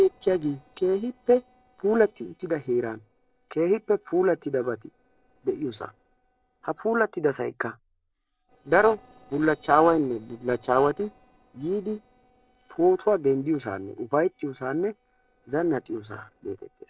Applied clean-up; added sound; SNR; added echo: neural separator model SepFormer DNS4.